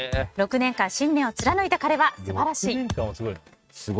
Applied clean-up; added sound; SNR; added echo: neural mask model RNNoise.